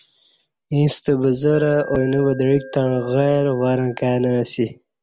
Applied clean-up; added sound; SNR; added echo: none; Alarm; 18 dB; none.